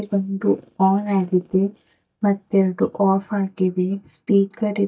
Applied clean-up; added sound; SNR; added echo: neural mask model DeepFilterNet 3.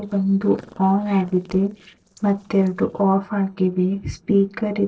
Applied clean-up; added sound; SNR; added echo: neural separator model SepFormer DNS4.